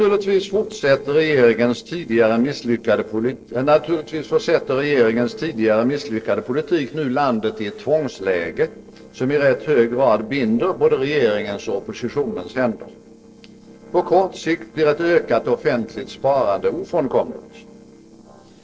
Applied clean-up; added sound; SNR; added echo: neural separator model SepFormer DNS4.